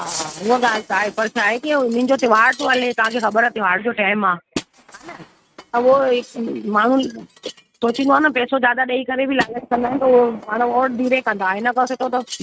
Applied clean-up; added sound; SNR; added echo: neural mask model RNNoise.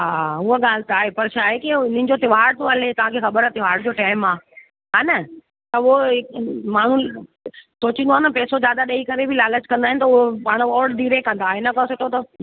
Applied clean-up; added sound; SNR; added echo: none; none; none; none.